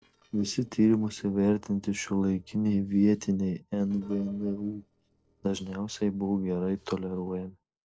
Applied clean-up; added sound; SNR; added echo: neural separator model SepFormer DNS4.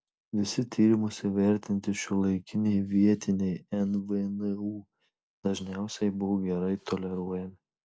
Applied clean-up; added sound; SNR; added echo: none; none; none; none.